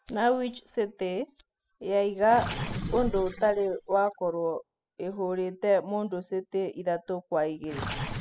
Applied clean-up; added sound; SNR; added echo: classical method spectral subtraction.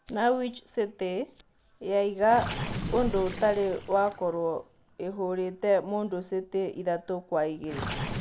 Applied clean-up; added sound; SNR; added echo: none; Gurgling; 10 dB; none.